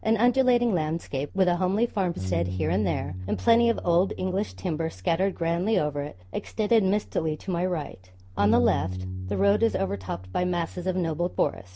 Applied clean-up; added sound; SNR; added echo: none; Bass guitar; 10 dB; none.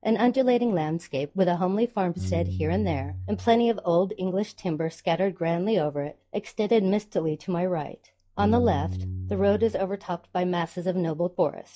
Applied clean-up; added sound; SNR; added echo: classical method log-MMSE.